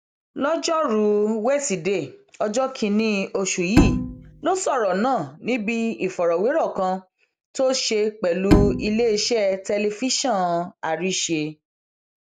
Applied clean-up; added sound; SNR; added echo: none; Bowed string instrument; 0 dB; none.